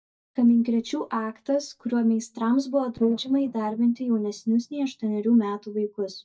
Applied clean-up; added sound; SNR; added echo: neural mask model DeepFilterNet 3.